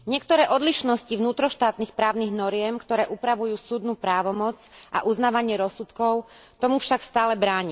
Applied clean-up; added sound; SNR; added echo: none; none; none; none.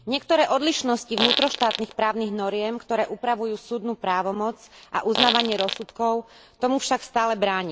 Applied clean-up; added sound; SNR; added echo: none; Fart; 2 dB; none.